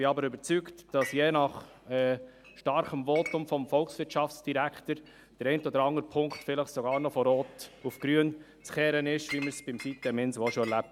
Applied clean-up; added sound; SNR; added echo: none; Chink, clink; 18 dB; none.